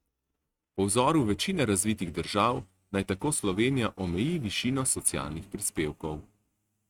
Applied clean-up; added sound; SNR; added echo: neural mask model RNNoise.